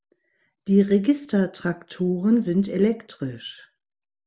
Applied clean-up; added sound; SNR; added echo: none; none; none; none.